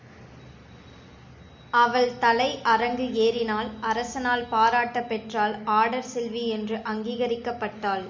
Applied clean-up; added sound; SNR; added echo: none; none; none; none.